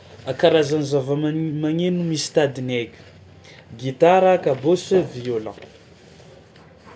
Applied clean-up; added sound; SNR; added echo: none; none; none; none.